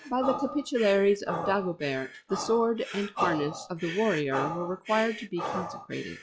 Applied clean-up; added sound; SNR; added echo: classical method log-MMSE.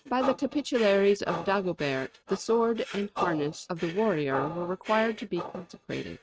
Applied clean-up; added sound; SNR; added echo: neural mask model RNNoise.